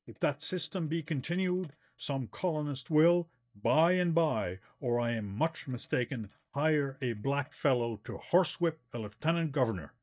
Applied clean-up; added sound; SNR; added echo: neural mask model DeepFilterNet 3.